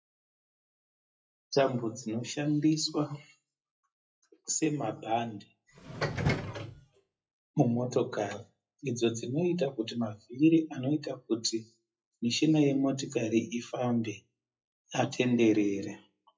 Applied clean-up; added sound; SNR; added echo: classical method WPE with log-MMSE.